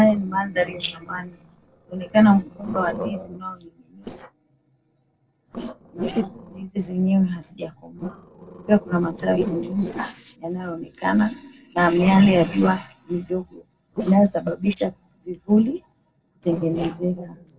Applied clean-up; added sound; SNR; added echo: neural separator model SepFormer DNS4.